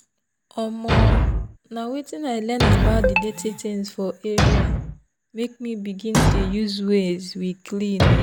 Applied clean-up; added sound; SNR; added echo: none; Thump, thud; -3 dB; none.